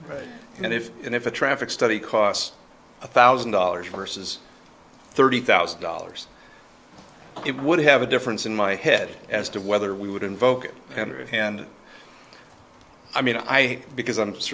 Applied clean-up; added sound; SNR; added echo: none; none; none; none.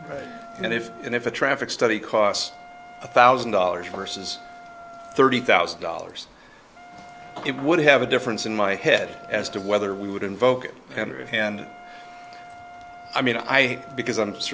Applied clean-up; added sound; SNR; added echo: none; Wind instrument, woodwind instrument; 20 dB; none.